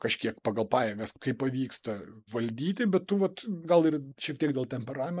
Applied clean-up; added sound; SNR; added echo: neural mask model Resemble Enhance denoiser.